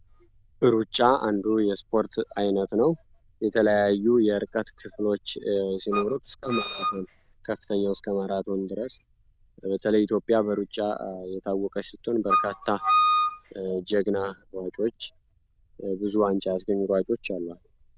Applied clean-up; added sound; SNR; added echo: neural diffusion model UNIVERSE++.